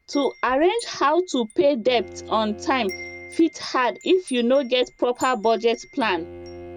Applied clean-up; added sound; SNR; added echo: none; Bowed string instrument + Wind chime; 19 dB; none.